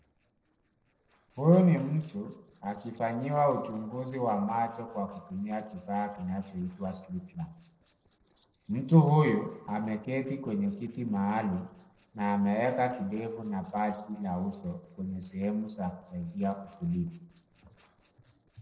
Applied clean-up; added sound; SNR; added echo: neural separator model SepFormer DNS4.